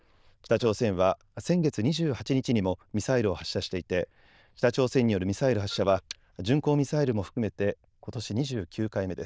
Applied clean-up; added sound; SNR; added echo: neural diffusion model UNIVERSE++.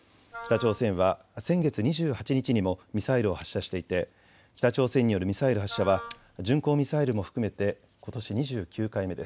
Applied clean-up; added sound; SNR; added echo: none; Wind instrument, woodwind instrument; 14 dB; none.